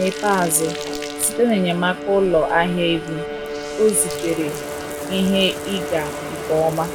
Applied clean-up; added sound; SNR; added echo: none; Bowed string instrument + Bathtub (filling or washing); 7 dB; none.